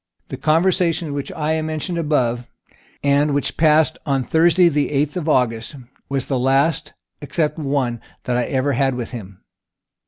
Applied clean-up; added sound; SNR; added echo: none; none; none; none.